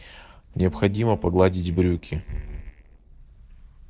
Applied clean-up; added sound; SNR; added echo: neural separator model SepFormer DNS4.